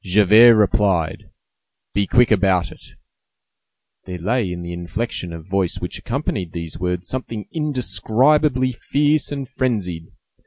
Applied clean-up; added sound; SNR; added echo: none; none; none; none.